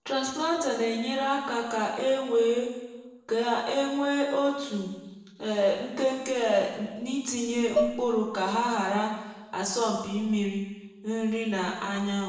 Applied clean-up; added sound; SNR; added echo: neural separator model SepFormer DNS4.